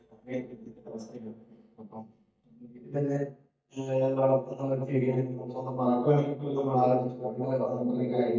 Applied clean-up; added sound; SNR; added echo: neural mask model DeepFilterNet 3.